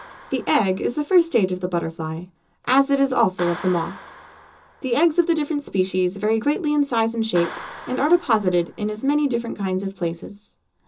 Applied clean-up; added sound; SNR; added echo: none; Clapping; 20 dB; reverberation time 0.2 s.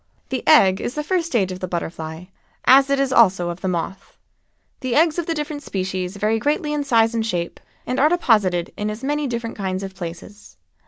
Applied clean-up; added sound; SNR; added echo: none; none; none; none.